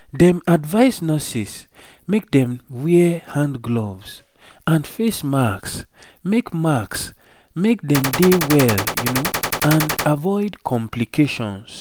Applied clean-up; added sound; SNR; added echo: none; Gunshot, gunfire; 4 dB; none.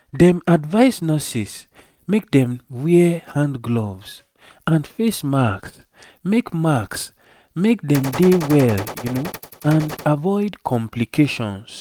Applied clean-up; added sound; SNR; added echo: neural mask model RNNoise.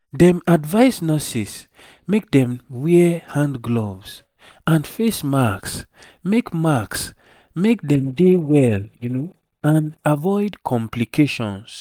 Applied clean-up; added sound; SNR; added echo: neural mask model DeepFilterNet 3.